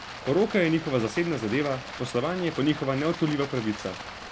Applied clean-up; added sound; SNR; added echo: none; Stream; 12 dB; none.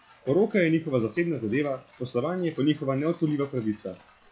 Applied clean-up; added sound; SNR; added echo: classical method log-MMSE.